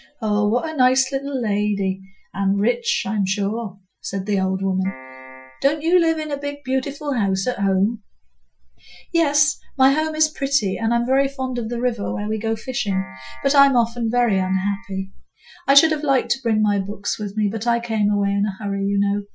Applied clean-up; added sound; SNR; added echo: classical method Wiener filter.